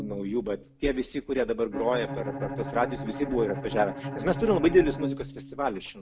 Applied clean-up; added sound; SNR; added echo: none; Bowed string instrument; 9 dB; none.